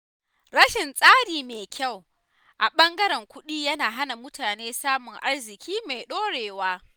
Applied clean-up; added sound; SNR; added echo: none; none; none; none.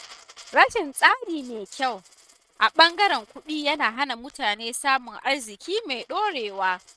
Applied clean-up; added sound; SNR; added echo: neural mask model RNNoise.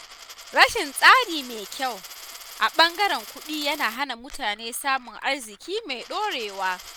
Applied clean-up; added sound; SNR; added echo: none; Coin (dropping); 18 dB; none.